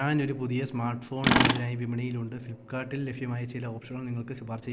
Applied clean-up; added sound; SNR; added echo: none; Tools; -1 dB; none.